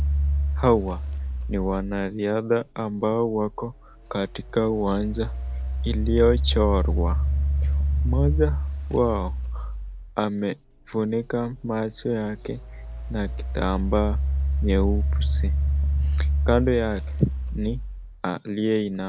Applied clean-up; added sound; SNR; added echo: none; Engine; 0 dB; none.